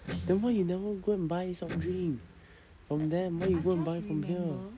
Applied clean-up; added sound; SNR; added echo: none; Electric guitar; 11 dB; none.